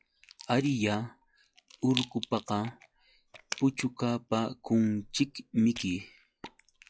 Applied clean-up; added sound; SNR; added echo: classical method log-MMSE.